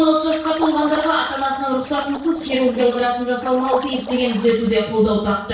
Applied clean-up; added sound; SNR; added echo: neural separator model SepFormer DNS4.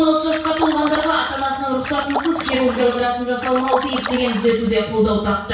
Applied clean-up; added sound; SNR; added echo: none; Splash, splatter; 9 dB; reverberation time 0.6 s.